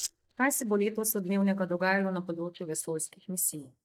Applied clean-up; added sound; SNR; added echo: neural mask model DeepFilterNet 3.